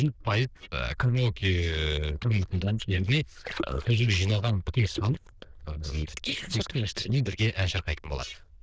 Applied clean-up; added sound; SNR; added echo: neural diffusion model UNIVERSE++.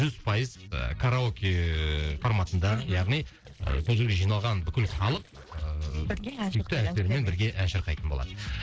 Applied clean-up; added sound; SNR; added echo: neural separator model SepFormer DNS4.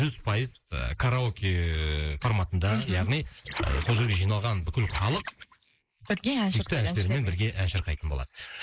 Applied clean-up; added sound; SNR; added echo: neural mask model Resemble Enhance denoiser.